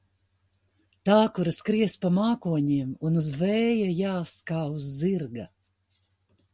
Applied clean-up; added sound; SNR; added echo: none; none; none; none.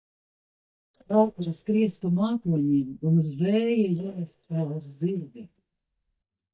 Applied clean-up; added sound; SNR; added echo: neural mask model DeepFilterNet 3.